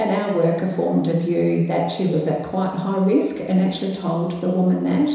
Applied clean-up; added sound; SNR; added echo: none; none; none; reverberation time 1.0 s.